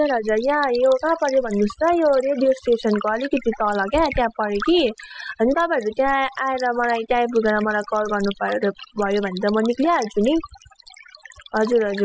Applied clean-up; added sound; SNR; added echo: classical method spectral subtraction.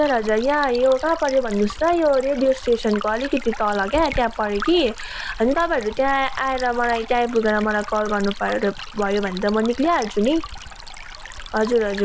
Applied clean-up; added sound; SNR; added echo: none; Stream; 12 dB; none.